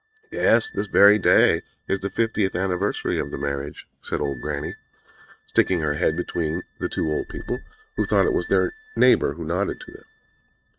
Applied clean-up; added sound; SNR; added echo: neural mask model RNNoise.